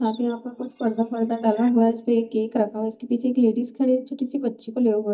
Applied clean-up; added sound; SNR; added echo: neural mask model DeepFilterNet 3.